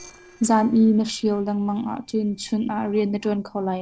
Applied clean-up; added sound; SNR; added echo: neural separator model SepFormer DNS4.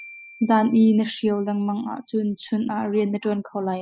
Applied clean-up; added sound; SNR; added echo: classical method spectral subtraction.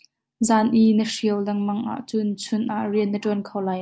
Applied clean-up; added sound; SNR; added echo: none; none; none; none.